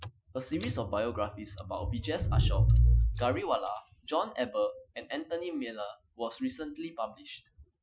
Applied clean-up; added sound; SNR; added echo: classical method Wiener filter.